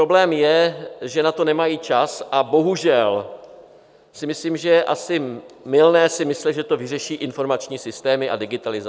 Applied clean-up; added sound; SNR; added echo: none; none; none; none.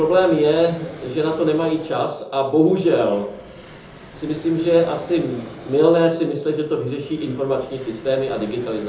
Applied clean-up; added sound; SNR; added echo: none; Fixed-wing aircraft, airplane; 20 dB; reverberation time 0.5 s.